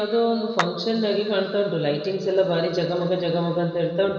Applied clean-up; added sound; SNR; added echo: none; Clapping; 12 dB; reverberation time 2.5 s.